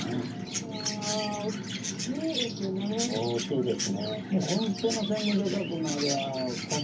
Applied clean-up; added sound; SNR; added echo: none; Chirp, tweet; 7 dB; reverberation time 0.3 s.